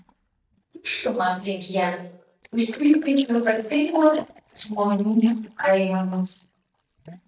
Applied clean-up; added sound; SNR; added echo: neural mask model DeepFilterNet 3.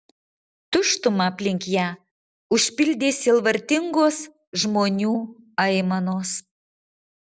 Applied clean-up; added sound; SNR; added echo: none; none; none; none.